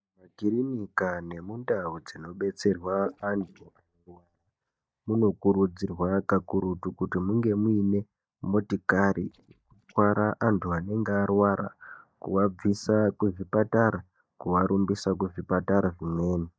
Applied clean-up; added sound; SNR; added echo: neural mask model DeepFilterNet 3.